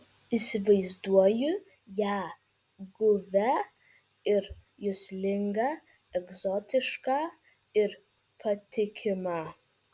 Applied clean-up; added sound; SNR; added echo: none; none; none; none.